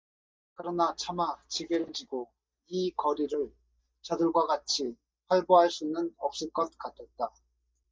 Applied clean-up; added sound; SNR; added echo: neural mask model DeepFilterNet 3.